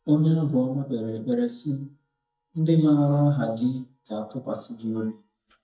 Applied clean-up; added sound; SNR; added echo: neural mask model DeepFilterNet 3.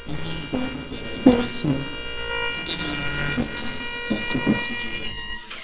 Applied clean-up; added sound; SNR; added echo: neural separator model SepFormer WHAMR!.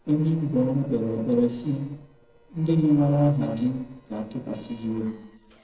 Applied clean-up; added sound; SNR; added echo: neural separator model SepFormer DNS4.